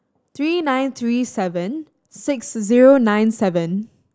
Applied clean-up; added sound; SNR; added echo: none; none; none; none.